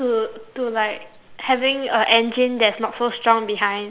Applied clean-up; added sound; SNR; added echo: none; none; none; none.